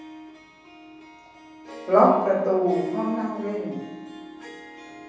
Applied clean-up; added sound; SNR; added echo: none; Harp; 14 dB; reverberation time 1.1 s.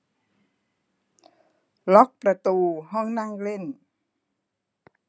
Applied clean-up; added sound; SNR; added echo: none; none; none; none.